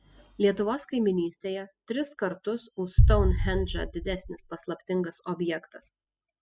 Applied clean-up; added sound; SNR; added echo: classical method spectral subtraction.